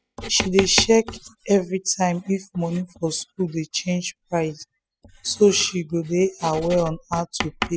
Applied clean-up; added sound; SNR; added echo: classical method spectral subtraction.